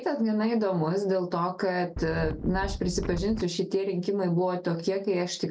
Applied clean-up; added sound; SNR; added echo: none; Wind; 7 dB; none.